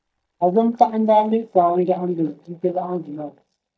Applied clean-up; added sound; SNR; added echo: neural mask model DeepFilterNet 3.